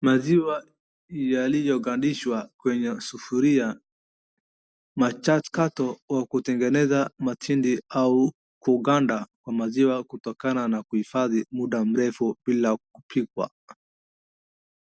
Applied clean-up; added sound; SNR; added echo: none; none; none; none.